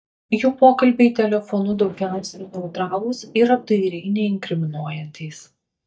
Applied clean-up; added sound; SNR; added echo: neural mask model DeepFilterNet 3.